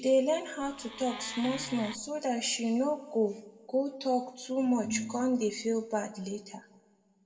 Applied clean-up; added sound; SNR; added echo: none; Wood; 12 dB; reverberation time 1.1 s.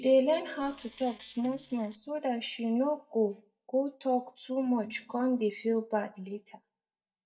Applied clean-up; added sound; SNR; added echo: neural mask model DeepFilterNet 3.